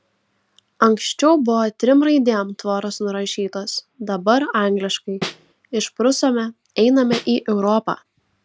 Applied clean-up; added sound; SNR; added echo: none; Snare drum; 8 dB; none.